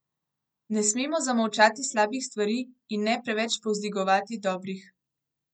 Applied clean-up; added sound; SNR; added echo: none; none; none; none.